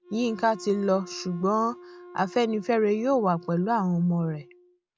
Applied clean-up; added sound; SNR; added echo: none; Wind instrument, woodwind instrument; 20 dB; none.